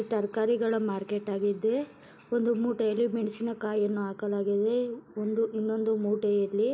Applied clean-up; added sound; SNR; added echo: none; none; none; none.